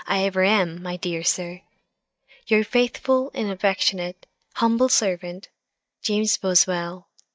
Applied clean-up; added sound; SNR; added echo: neural mask model DeepFilterNet 3.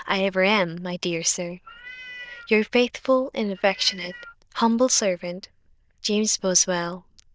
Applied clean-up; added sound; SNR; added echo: neural diffusion model UNIVERSE++.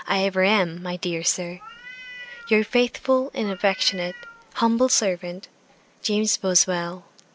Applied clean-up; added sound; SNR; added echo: none; Meow; 18 dB; none.